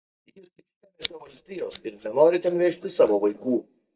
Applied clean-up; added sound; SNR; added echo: neural mask model DeepFilterNet 3.